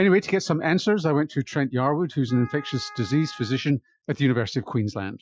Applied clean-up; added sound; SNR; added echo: classical method Wiener filter.